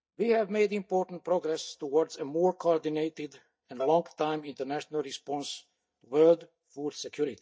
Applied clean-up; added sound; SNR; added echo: neural mask model DeepFilterNet 3.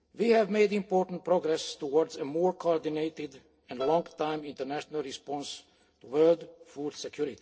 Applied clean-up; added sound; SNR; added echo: neural separator model SepFormer DNS4.